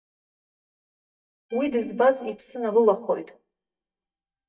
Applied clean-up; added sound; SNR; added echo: neural mask model DeepFilterNet 3.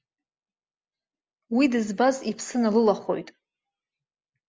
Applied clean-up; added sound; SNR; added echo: none; none; none; none.